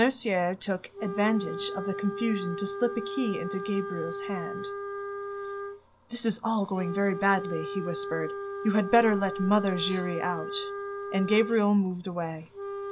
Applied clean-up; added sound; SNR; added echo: none; Wind instrument, woodwind instrument; 7 dB; none.